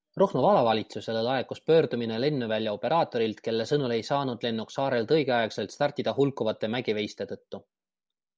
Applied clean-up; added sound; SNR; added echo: none; none; none; none.